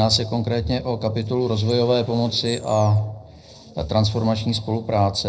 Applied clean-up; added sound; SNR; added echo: neural separator model SepFormer DNS4.